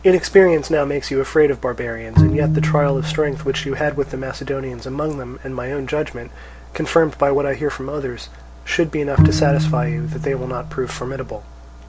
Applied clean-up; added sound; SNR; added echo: none; Bowed string instrument; -1 dB; none.